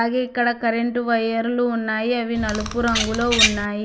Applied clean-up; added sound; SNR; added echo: none; Bird vocalization, bird call, bird song; 1 dB; none.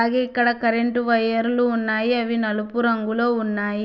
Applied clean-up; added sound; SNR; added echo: none; none; none; none.